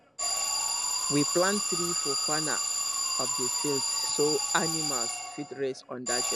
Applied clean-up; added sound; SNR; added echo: none; Alarm; -3 dB; none.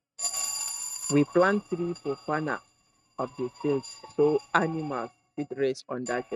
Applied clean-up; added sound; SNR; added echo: neural mask model RNNoise.